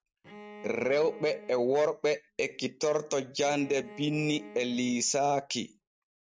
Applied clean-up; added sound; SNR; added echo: neural mask model RNNoise.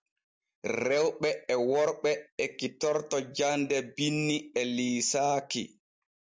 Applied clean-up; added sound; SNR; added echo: none; none; none; none.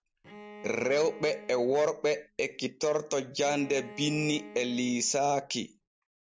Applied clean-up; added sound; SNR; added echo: none; Bowed string instrument; 19 dB; none.